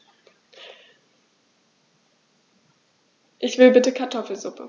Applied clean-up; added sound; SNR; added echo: none; none; none; none.